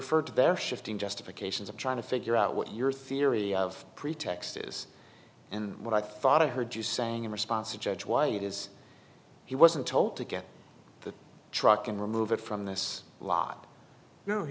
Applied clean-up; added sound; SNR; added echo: none; none; none; none.